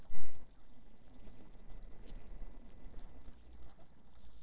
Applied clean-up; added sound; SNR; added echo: neural separator model SepFormer DNS4.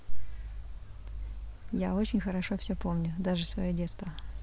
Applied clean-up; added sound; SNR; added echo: none; none; none; none.